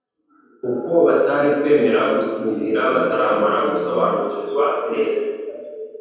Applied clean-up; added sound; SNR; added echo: none; none; none; reverberation time 1.2 s.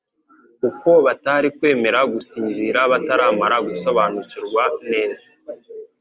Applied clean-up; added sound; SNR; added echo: none; none; none; none.